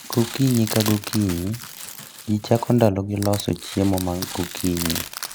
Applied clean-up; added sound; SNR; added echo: none; Crushing; 11 dB; none.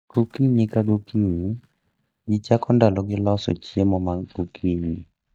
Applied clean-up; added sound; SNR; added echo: neural mask model DeepFilterNet 3.